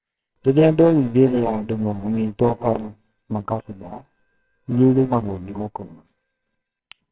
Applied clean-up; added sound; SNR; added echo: neural separator model SepFormer WHAMR!.